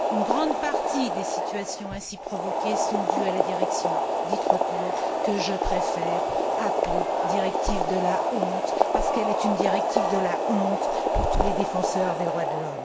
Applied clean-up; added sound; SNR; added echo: none; Boiling; -5 dB; none.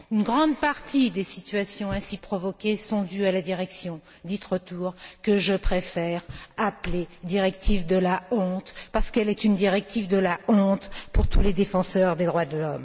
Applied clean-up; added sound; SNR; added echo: none; none; none; none.